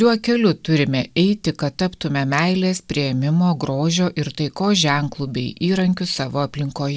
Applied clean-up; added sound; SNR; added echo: none; none; none; none.